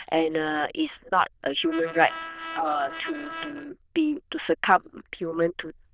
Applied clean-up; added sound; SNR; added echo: neural diffusion model UNIVERSE++.